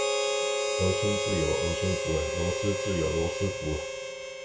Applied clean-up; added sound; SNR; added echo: none; Harmonica; -2 dB; reverberation time 0.2 s.